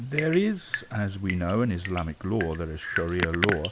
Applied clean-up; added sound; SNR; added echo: none; Drip; 7 dB; none.